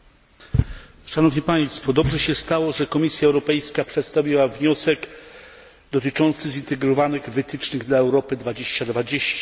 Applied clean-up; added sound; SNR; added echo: none; none; none; none.